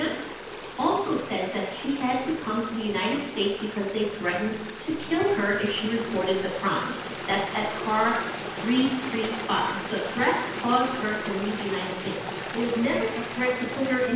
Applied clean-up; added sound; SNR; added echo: none; Stream; 8 dB; reverberation time 0.7 s.